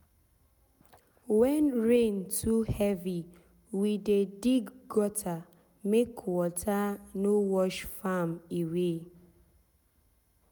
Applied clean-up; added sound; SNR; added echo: none; none; none; none.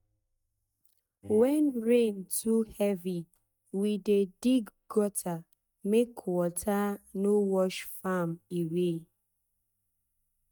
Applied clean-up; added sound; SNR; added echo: neural mask model DeepFilterNet 3.